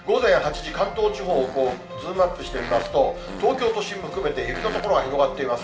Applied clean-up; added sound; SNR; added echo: none; Fart; 15 dB; reverberation time 0.6 s.